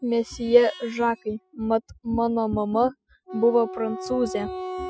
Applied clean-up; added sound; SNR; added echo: classical method spectral subtraction.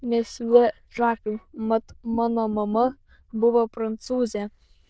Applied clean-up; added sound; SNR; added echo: neural diffusion model UNIVERSE++.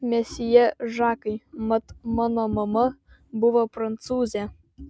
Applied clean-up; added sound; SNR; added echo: none; none; none; none.